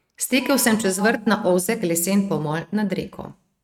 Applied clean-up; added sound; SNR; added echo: neural mask model RNNoise.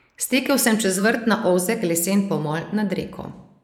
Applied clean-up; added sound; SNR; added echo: neural mask model Resemble Enhance denoiser.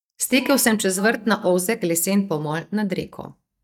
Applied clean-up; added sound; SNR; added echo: neural mask model DeepFilterNet 3.